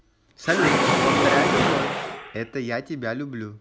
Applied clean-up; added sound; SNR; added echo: none; Mechanisms; -5 dB; none.